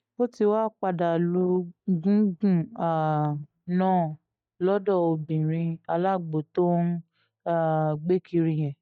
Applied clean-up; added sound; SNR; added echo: neural mask model DeepFilterNet 3.